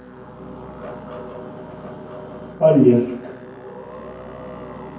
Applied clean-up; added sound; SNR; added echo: none; Musical instrument; 16 dB; reverberation time 0.9 s.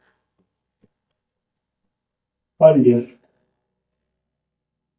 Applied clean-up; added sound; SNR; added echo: neural mask model DeepFilterNet 3.